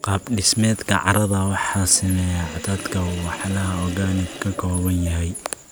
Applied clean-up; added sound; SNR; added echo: none; Sink (filling or washing); 16 dB; none.